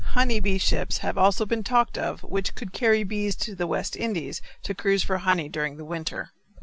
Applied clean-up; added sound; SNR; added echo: none; none; none; none.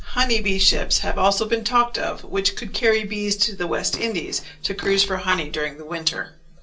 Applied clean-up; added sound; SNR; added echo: none; Fart; 20 dB; reverberation time 0.2 s.